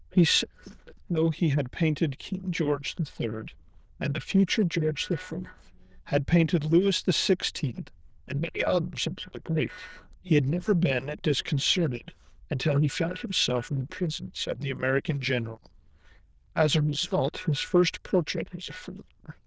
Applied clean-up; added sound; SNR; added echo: neural diffusion model UNIVERSE++.